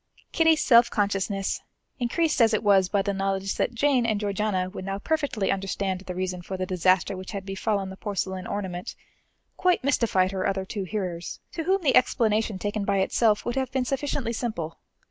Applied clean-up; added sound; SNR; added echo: none; none; none; none.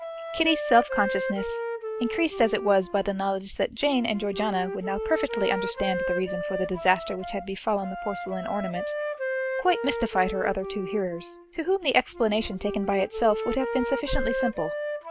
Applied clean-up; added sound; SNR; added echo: none; Wind instrument, woodwind instrument; 6 dB; none.